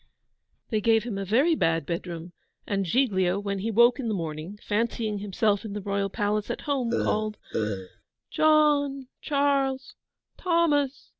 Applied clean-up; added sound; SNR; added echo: none; Burping, eructation; 3 dB; none.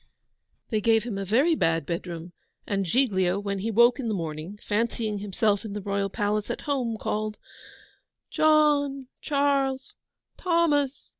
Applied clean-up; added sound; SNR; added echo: none; none; none; none.